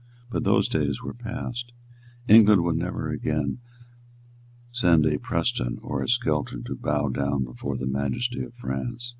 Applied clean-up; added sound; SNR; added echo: none; none; none; none.